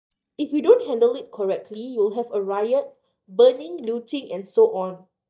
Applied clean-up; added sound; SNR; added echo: neural mask model DeepFilterNet 3.